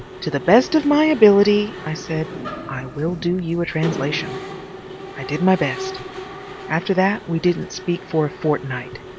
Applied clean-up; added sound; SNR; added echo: none; Mechanisms; 12 dB; none.